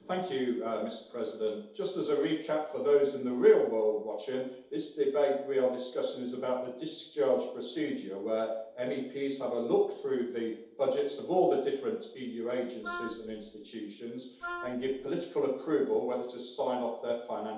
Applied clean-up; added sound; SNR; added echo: none; Wind instrument, woodwind instrument; 12 dB; reverberation time 0.8 s.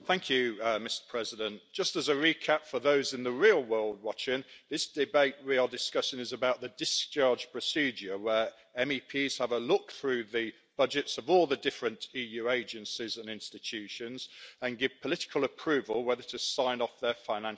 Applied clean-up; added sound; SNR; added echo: none; none; none; none.